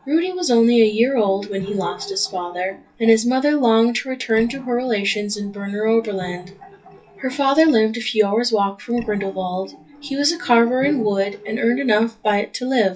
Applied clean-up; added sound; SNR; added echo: classical method WPE with log-MMSE.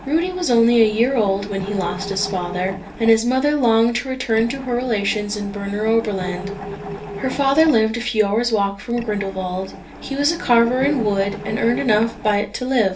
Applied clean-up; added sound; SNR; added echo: none; Mechanisms; 13 dB; reverberation time 0.3 s.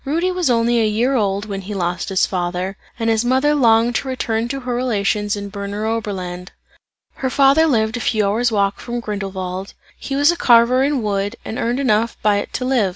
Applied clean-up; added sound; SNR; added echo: none; none; none; none.